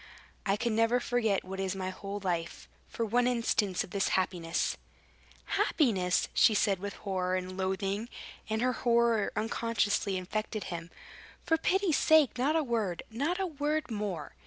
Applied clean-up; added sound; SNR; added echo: none; none; none; none.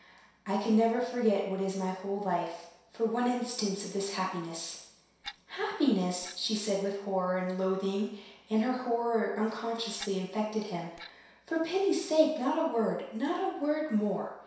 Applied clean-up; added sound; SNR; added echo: none; Clock; 19 dB; reverberation time 0.7 s.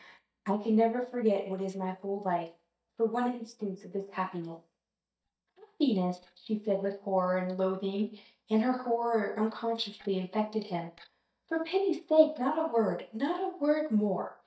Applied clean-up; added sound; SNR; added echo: neural mask model DeepFilterNet 3.